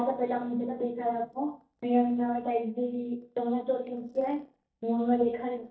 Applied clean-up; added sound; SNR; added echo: neural mask model DeepFilterNet 3.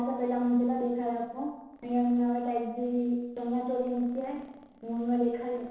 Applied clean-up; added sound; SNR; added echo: neural separator model SepFormer DNS4.